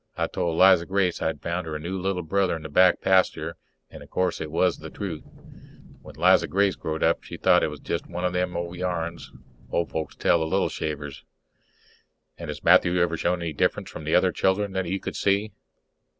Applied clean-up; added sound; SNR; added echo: none; Sliding door; 20 dB; none.